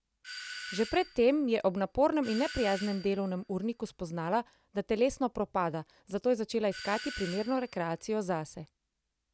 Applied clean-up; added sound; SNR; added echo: none; Doorbell; 11 dB; none.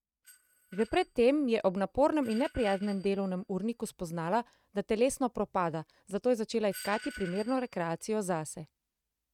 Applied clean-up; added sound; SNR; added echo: neural mask model RNNoise.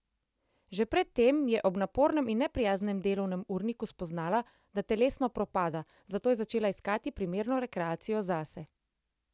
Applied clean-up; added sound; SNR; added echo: none; none; none; none.